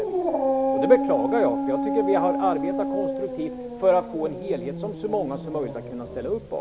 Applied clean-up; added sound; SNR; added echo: none; Dog; 2 dB; none.